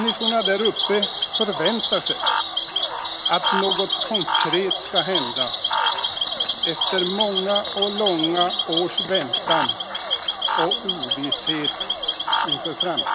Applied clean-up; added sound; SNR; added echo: none; Cricket / Frog; -3 dB; none.